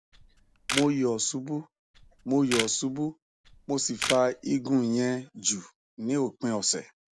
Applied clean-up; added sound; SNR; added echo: none; Camera; 7 dB; none.